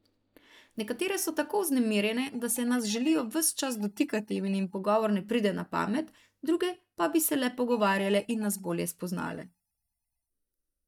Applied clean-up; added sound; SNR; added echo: neural mask model DeepFilterNet 3.